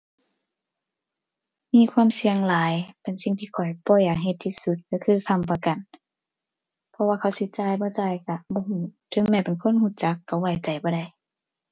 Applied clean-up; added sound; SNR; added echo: none; none; none; none.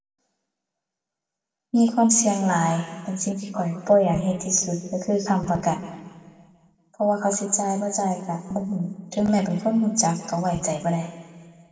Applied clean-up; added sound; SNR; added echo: none; none; none; reverberation time 1.6 s.